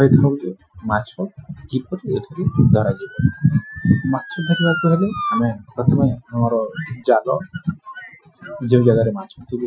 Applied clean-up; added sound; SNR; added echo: classical method Wiener filter.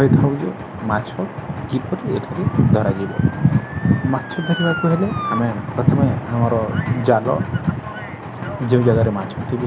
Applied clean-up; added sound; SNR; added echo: none; Motor vehicle (road) / Siren; 16 dB; none.